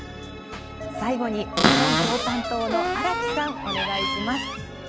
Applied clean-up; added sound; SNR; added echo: none; Cupboard open or close; -4 dB; none.